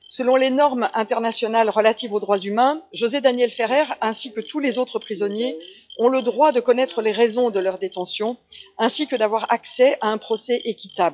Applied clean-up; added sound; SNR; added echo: classical method log-MMSE.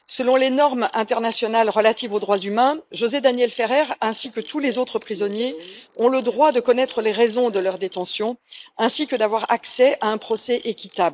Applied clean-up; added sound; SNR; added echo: neural mask model Resemble Enhance denoiser.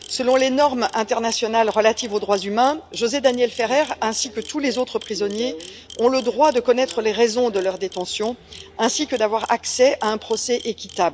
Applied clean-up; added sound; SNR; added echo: none; Camera + Subway, metro, underground; 20 dB; none.